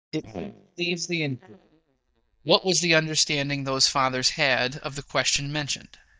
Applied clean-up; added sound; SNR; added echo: neural mask model DeepFilterNet 3.